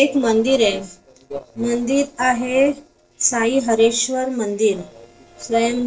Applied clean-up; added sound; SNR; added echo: neural separator model SepFormer DNS4.